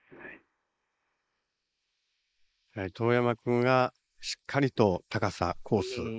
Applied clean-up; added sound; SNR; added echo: neural mask model Resemble Enhance denoiser.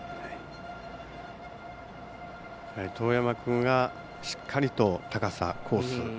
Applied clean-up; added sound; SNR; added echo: none; Bowed string instrument; 14 dB; none.